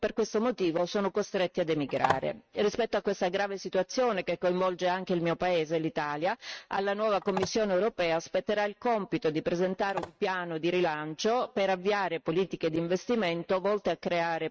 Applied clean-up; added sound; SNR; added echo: neural mask model RNNoise.